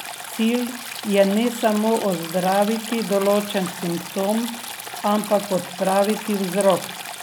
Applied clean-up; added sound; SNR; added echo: none; Stream; 11 dB; none.